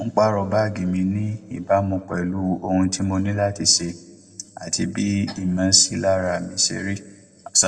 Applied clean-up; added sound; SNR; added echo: none; none; none; reverberation time 0.4 s.